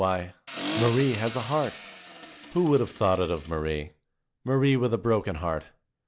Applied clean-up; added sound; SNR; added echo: none; Accelerating, revving, vroom; 9 dB; none.